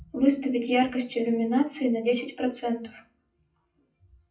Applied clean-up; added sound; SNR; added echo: classical method WPE with log-MMSE.